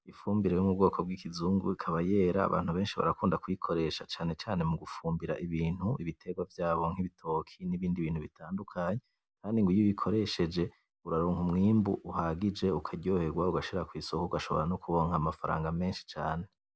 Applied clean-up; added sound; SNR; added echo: none; none; none; none.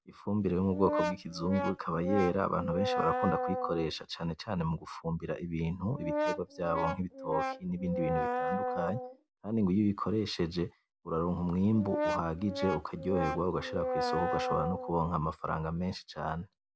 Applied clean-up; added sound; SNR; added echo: none; Brass instrument; 3 dB; none.